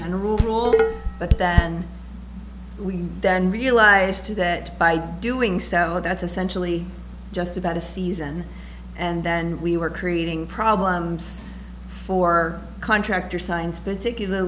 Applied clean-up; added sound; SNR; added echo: none; Dishes, pots, and pans; -2 dB; none.